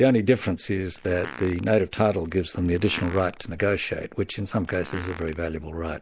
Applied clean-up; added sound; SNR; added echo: none; Fart; 18 dB; none.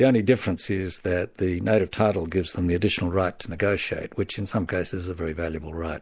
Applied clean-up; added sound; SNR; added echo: none; none; none; none.